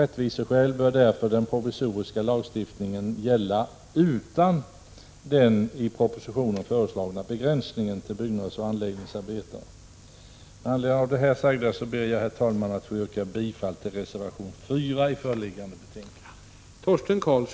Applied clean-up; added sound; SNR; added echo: none; none; none; none.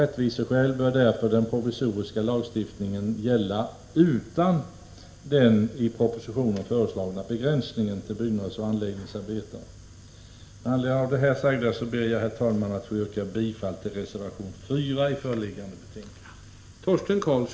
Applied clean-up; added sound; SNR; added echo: none; none; none; reverberation time 2.0 s.